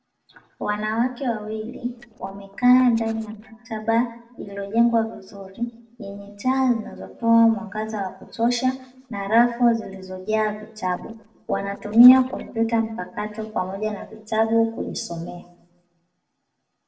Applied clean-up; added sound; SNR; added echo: neural separator model SepFormer DNS4.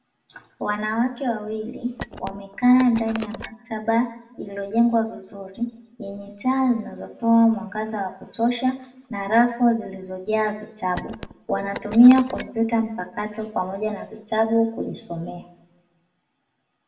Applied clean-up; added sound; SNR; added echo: none; Telephone; 13 dB; reverberation time 0.6 s.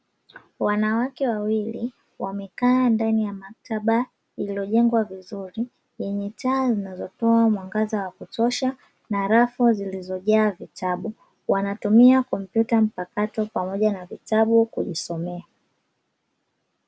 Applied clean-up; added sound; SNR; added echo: none; none; none; none.